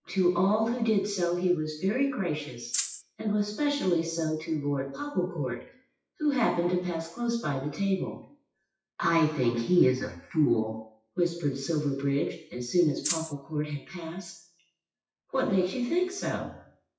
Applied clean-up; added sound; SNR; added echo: classical method WPE with log-MMSE.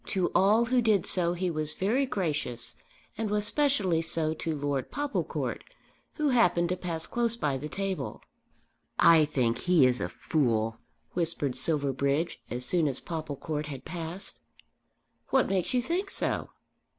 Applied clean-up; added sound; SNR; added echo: none; none; none; none.